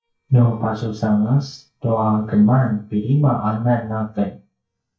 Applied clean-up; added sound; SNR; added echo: neural mask model DeepFilterNet 3.